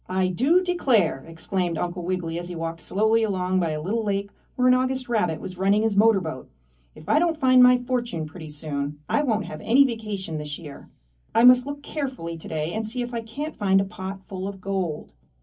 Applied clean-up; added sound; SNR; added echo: none; none; none; reverberation time 0.3 s.